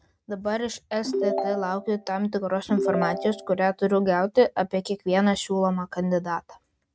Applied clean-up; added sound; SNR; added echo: neural mask model RNNoise.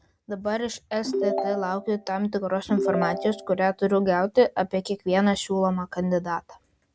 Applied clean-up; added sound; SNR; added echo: none; Ringtone / Chime; 4 dB; none.